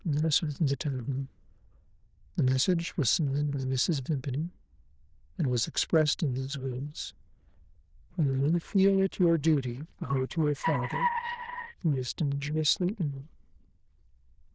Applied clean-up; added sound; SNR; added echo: neural diffusion model UNIVERSE++.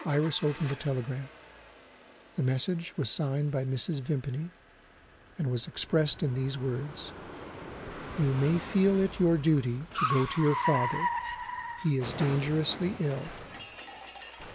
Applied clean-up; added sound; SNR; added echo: none; Car; 9 dB; none.